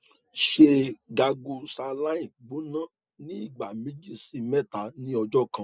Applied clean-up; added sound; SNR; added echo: none; none; none; none.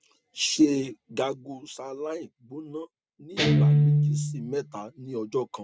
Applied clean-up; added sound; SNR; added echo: none; Guitar; -3 dB; none.